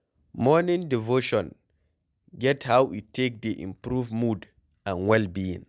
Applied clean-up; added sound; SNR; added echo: none; none; none; none.